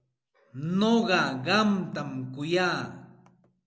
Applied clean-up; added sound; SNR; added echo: none; none; none; none.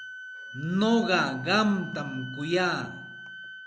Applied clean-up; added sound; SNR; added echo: none; Wind instrument, woodwind instrument; 13 dB; none.